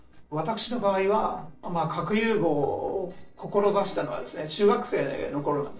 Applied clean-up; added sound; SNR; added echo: neural separator model SepFormer DNS4.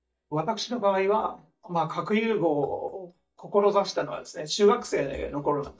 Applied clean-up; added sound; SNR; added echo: neural mask model DeepFilterNet 3.